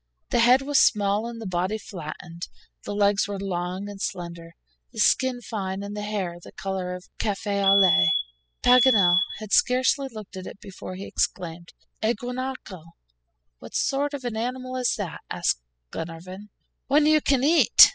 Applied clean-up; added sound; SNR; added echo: classical method spectral subtraction.